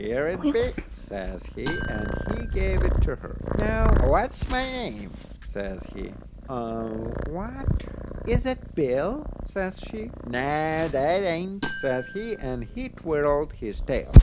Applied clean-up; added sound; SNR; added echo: none; Purr + Marimba, xylophone; -3 dB; none.